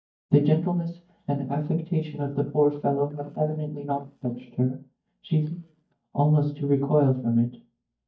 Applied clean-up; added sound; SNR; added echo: neural mask model DeepFilterNet 3.